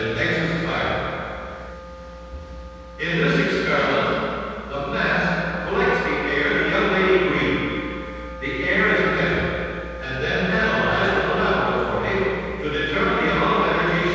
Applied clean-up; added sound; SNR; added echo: none; Wind instrument, woodwind instrument; 16 dB; reverberation time 2.1 s.